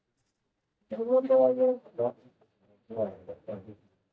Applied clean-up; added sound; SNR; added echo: neural mask model DeepFilterNet 3.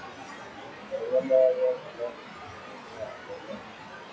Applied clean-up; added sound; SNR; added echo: classical method WPE with log-MMSE.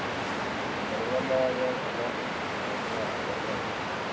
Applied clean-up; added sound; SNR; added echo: none; Waves, surf; -3 dB; reverberation time 0.3 s.